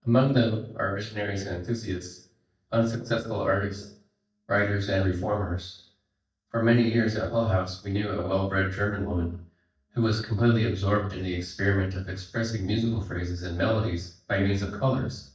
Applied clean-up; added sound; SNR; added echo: neural mask model DeepFilterNet 3.